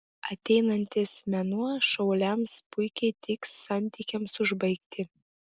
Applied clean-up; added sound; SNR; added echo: none; none; none; none.